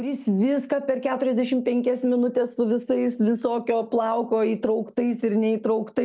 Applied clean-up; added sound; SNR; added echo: none; none; none; none.